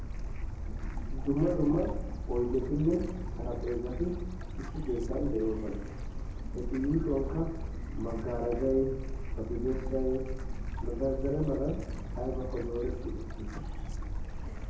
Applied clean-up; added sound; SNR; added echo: none; Stream / Bird; 2 dB; reverberation time 0.9 s.